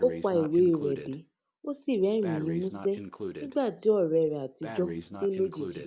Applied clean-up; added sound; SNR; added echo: none; Breathing; 12 dB; none.